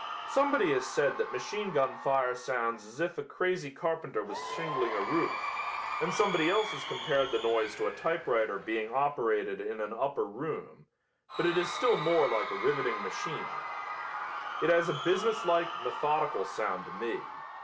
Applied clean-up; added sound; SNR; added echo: none; Crowd / Cheering; 7 dB; none.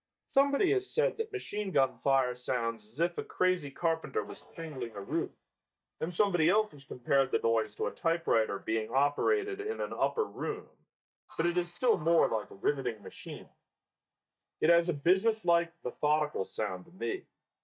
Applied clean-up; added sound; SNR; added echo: neural mask model DeepFilterNet 3.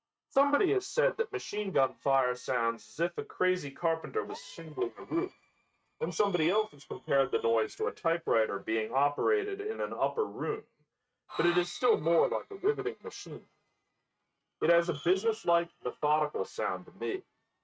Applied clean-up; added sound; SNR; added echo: neural mask model RNNoise.